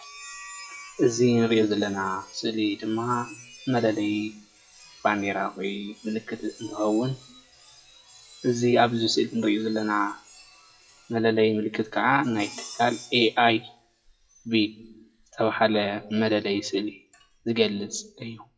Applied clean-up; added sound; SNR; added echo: classical method WPE with log-MMSE.